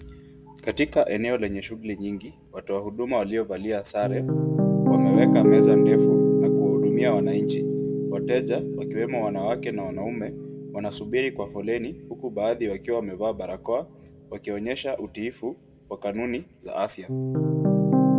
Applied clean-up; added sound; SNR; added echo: none; Piano; -4 dB; reverberation time 0.3 s.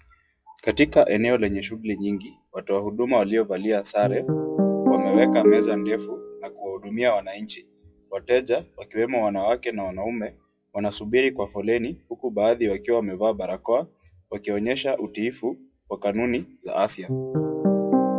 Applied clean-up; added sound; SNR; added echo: classical method WPE with log-MMSE.